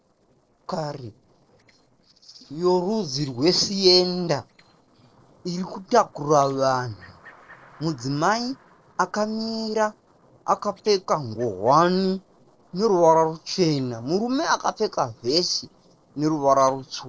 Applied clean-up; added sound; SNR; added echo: neural separator model SepFormer DNS4.